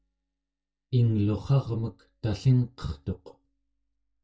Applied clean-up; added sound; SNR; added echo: neural mask model DeepFilterNet 3.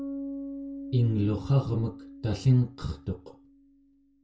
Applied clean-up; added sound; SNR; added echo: none; Bass guitar; 12 dB; reverberation time 0.2 s.